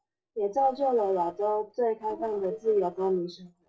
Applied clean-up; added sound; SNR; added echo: neural separator model SepFormer DNS4.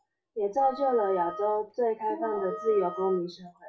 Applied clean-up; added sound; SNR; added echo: none; Wind instrument, woodwind instrument; 13 dB; reverberation time 0.2 s.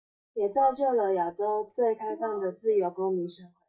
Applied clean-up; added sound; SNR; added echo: neural mask model DeepFilterNet 3.